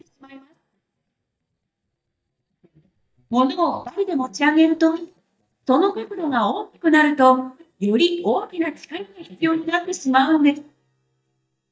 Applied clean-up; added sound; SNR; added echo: neural mask model DeepFilterNet 3.